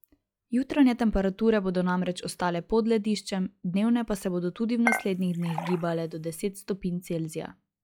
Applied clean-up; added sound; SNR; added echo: classical method log-MMSE.